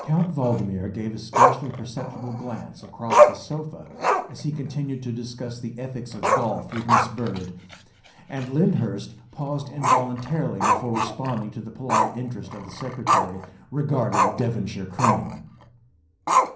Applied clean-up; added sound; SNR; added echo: none; Growling; -3 dB; reverberation time 0.6 s.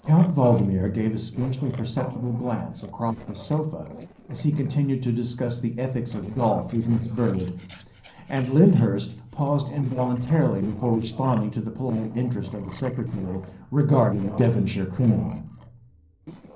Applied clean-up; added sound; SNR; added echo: neural separator model SepFormer DNS4.